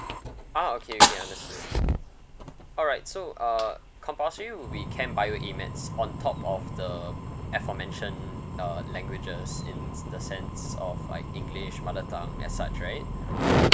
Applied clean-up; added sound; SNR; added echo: none; Fire; -4 dB; none.